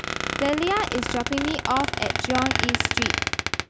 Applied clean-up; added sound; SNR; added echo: none; Squeak; -1 dB; none.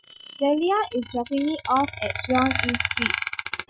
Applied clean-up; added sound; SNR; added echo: classical method Wiener filter.